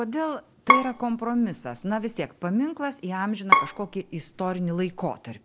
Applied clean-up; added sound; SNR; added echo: none; Bowed string instrument; -2 dB; none.